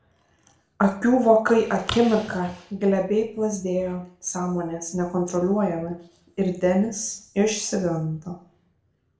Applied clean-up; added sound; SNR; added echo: none; none; none; reverberation time 0.5 s.